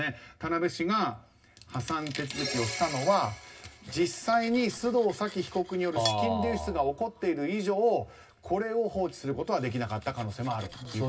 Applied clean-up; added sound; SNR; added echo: none; Cutlery, silverware; 19 dB; reverberation time 0.4 s.